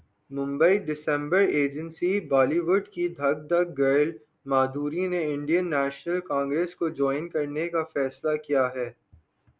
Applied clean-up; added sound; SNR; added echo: none; none; none; none.